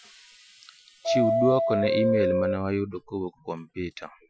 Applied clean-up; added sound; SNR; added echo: classical method Wiener filter.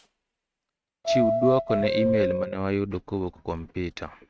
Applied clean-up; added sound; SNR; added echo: neural mask model RNNoise.